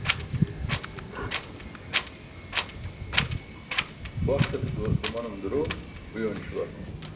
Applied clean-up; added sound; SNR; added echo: none; Wind; -5 dB; reverberation time 0.9 s.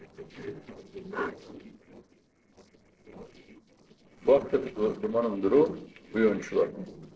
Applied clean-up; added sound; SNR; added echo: neural separator model SepFormer DNS4.